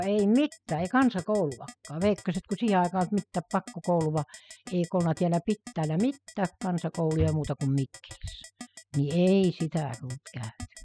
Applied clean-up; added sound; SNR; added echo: classical method spectral subtraction.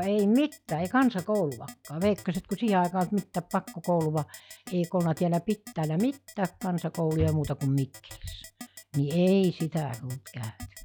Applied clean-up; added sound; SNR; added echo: classical method log-MMSE.